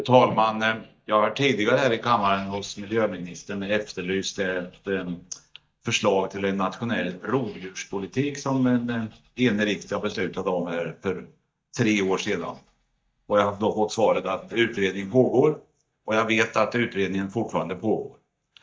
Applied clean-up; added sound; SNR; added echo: neural mask model DeepFilterNet 3.